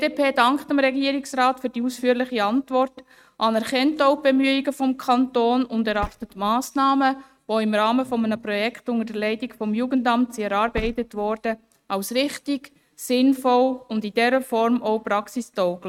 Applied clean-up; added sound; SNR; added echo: neural mask model RNNoise.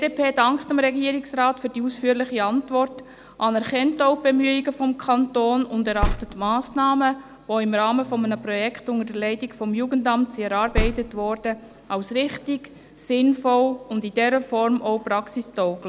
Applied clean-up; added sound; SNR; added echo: none; Car; 5 dB; none.